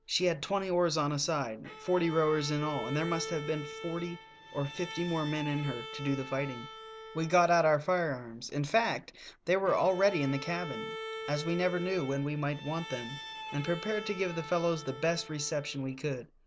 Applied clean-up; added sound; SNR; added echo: none; Bowed string instrument; 13 dB; none.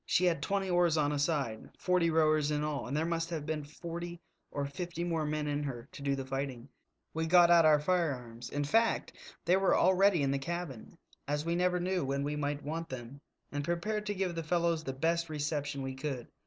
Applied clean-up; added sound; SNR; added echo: none; none; none; none.